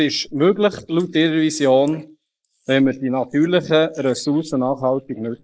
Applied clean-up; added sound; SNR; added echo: neural mask model Resemble Enhance denoiser.